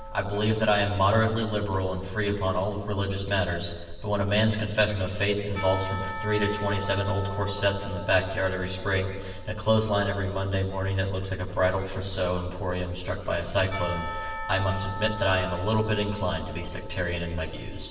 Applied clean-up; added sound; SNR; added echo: none; Church bell / Percussion; 14 dB; reverberation time 1.4 s.